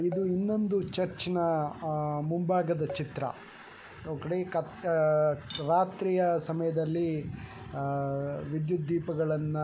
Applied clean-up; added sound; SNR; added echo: none; Keyboard (musical) + Cutlery, silverware / Dishes, pots, and pans; 18 dB; none.